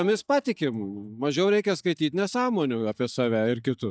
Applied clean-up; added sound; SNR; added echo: neural mask model DeepFilterNet 3.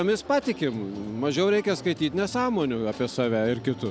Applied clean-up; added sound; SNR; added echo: none; none; none; none.